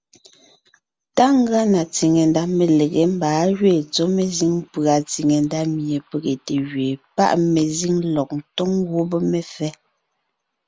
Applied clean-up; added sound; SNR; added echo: none; none; none; none.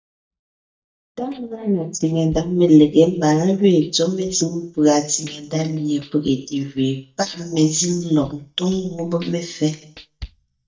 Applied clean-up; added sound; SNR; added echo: neural mask model DeepFilterNet 3.